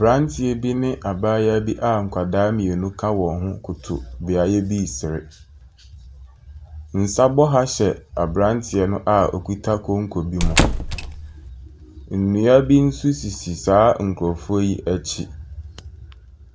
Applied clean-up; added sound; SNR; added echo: none; Squeak / Slam / Wood; 0 dB; none.